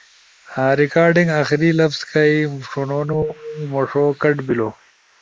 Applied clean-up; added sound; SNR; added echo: neural mask model Resemble Enhance denoiser.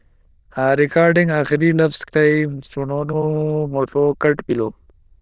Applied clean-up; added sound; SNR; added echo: neural diffusion model UNIVERSE++.